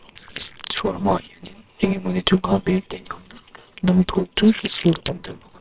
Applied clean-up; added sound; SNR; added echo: neural separator model SepFormer WHAMR!.